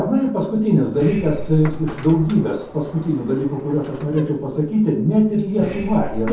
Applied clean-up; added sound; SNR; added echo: none; Sliding door; 13 dB; reverberation time 0.6 s.